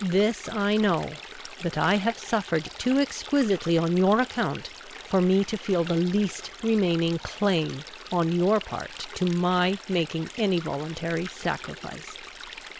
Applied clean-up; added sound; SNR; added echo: none; Stream; 16 dB; none.